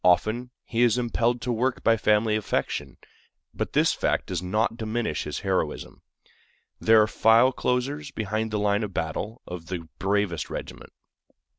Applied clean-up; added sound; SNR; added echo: none; none; none; none.